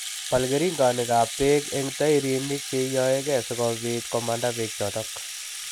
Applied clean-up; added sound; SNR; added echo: none; Rattle (instrument); 9 dB; none.